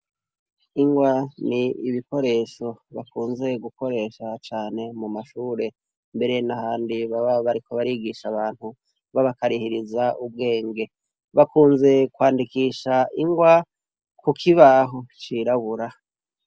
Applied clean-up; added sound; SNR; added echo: none; none; none; none.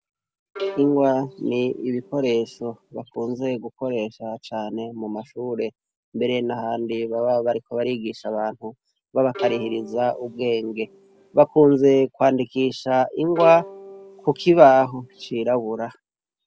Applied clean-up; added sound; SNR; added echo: none; Bowed string instrument; 15 dB; none.